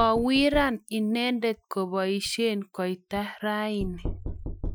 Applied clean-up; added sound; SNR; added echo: classical method Wiener filter.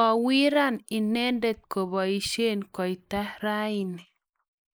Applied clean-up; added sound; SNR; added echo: neural mask model Resemble Enhance denoiser.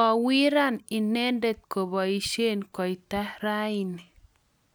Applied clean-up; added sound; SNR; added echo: none; none; none; none.